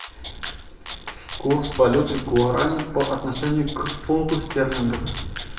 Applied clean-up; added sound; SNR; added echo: none; Rattle (instrument); 12 dB; reverberation time 0.8 s.